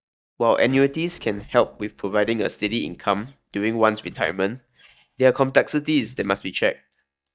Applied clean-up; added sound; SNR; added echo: neural mask model DeepFilterNet 3.